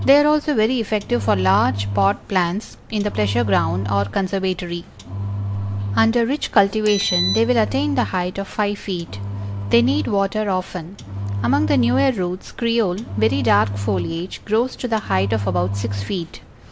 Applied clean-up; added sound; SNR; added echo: none; Engine; 6 dB; none.